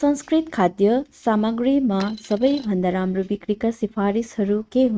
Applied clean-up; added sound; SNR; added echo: neural mask model RNNoise.